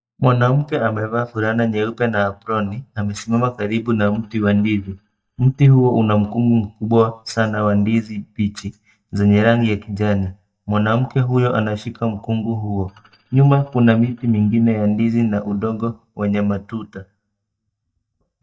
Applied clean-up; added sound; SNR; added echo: neural mask model DeepFilterNet 3.